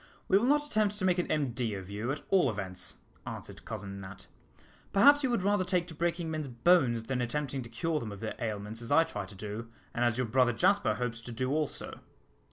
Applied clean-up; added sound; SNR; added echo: none; none; none; none.